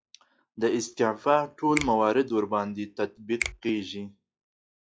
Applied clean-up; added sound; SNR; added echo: classical method log-MMSE.